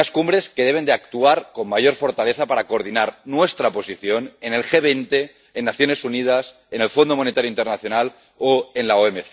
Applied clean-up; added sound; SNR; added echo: none; none; none; none.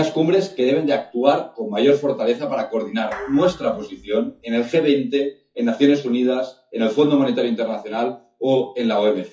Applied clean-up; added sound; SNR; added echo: classical method WPE with log-MMSE.